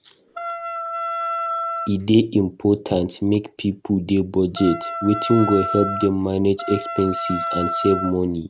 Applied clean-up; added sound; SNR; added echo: none; Wind instrument, woodwind instrument; 6 dB; none.